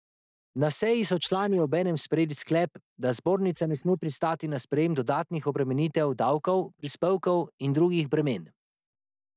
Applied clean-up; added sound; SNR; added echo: neural mask model DeepFilterNet 3.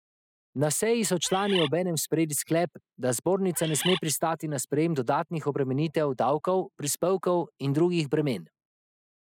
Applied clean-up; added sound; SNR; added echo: classical method spectral subtraction.